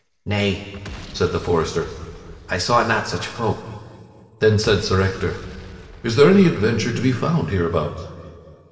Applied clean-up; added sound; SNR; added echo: none; Boom; 20 dB; reverberation time 2.1 s.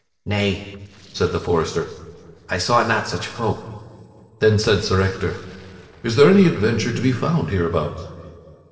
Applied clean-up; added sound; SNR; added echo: neural separator model SepFormer DNS4.